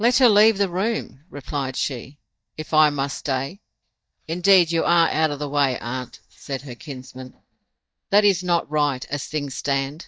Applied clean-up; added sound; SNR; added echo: neural mask model DeepFilterNet 3.